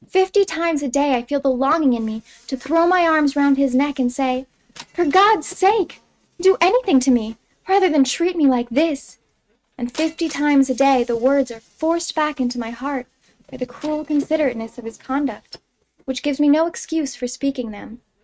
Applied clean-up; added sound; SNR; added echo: neural mask model RNNoise.